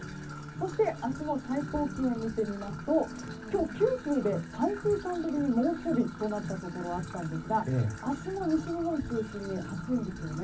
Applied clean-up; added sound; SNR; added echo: none; Trickle, dribble / Traffic noise, roadway noise; 15 dB; reverberation time 0.4 s.